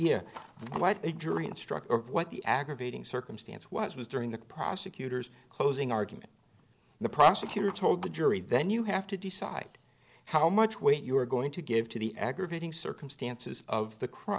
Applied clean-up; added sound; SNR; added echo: none; none; none; none.